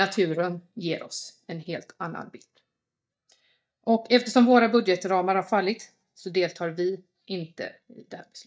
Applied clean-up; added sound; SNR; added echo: neural mask model DeepFilterNet 3.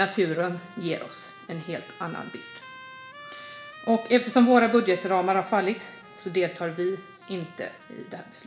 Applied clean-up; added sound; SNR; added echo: none; Trumpet; 19 dB; reverberation time 2.0 s.